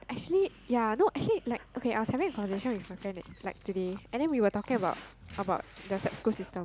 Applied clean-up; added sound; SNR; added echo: none; Dog; 18 dB; none.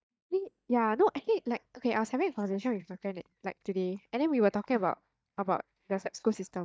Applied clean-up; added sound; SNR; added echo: neural mask model DeepFilterNet 3.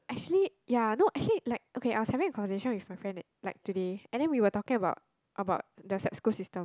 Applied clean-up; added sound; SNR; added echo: none; none; none; none.